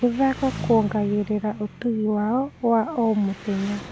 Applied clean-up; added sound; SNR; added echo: none; Engine; 14 dB; none.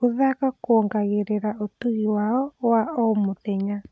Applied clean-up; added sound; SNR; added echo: none; none; none; none.